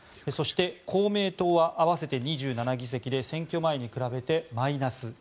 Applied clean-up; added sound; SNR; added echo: none; none; none; none.